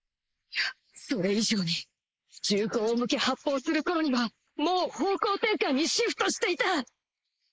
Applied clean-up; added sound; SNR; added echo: neural mask model Resemble Enhance denoiser.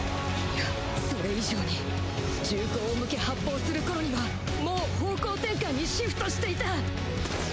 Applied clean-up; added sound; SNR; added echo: none; none; none; none.